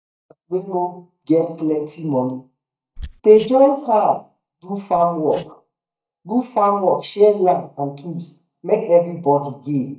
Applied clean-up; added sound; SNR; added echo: neural mask model DeepFilterNet 3.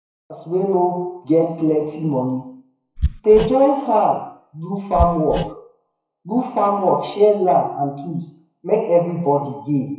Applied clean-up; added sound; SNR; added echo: classical method WPE with log-MMSE.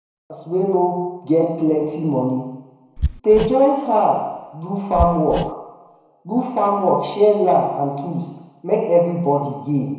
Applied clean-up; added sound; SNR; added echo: none; Hammer; 8 dB; reverberation time 1.0 s.